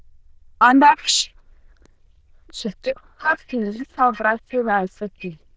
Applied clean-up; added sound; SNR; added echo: neural diffusion model UNIVERSE++.